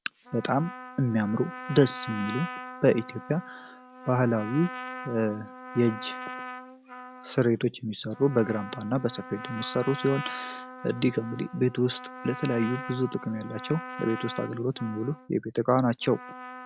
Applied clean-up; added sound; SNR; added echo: none; Trumpet; 12 dB; none.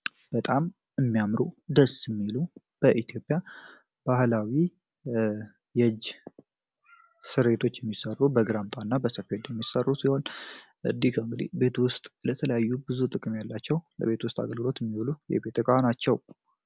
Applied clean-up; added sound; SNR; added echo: none; none; none; none.